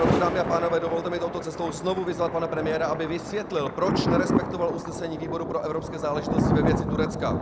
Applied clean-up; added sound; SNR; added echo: none; Thunder; 0 dB; none.